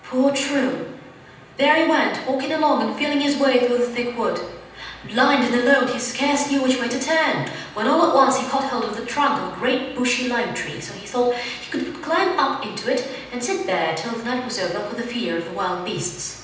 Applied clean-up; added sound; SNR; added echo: none; none; none; reverberation time 0.9 s.